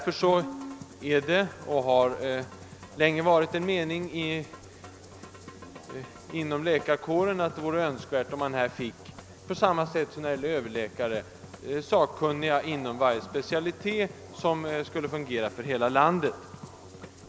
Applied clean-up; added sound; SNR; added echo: none; Musical instrument; 17 dB; none.